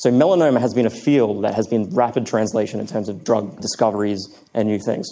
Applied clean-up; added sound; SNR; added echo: neural mask model Resemble Enhance denoiser.